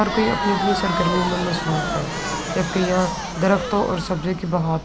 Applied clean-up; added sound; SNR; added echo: none; Fixed-wing aircraft, airplane + Crowd; 3 dB; none.